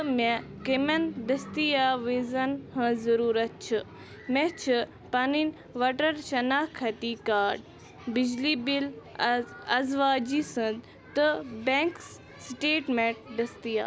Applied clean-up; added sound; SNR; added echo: none; none; none; none.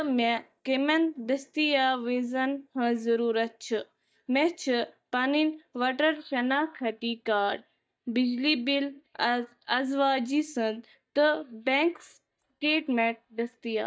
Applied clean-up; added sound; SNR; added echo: neural mask model DeepFilterNet 3.